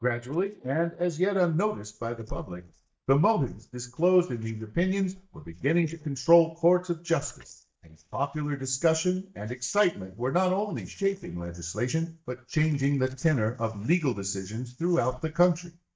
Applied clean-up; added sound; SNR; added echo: neural mask model DeepFilterNet 3.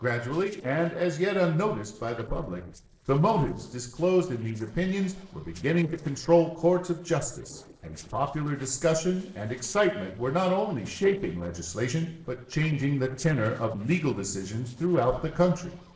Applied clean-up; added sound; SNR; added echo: neural separator model SepFormer DNS4.